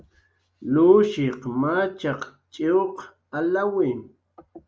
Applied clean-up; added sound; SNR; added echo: none; none; none; none.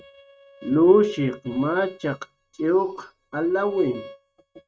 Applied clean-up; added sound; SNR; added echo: neural mask model RNNoise.